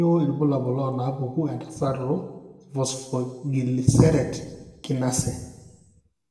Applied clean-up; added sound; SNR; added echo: none; none; none; reverberation time 0.9 s.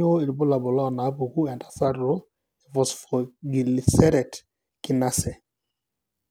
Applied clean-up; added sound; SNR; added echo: none; none; none; none.